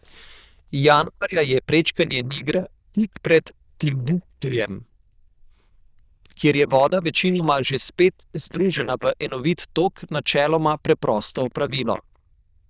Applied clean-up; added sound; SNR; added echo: neural diffusion model UNIVERSE++.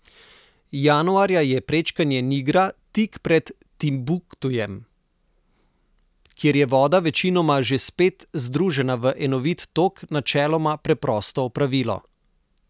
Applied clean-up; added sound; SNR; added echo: none; none; none; none.